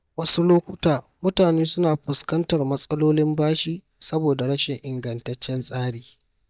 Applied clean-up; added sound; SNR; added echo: neural mask model DeepFilterNet 3.